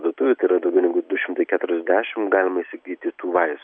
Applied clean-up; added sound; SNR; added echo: none; none; none; none.